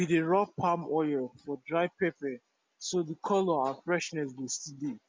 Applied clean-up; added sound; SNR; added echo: none; none; none; none.